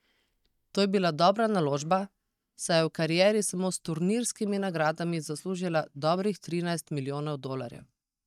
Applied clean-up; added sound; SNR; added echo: neural mask model DeepFilterNet 3.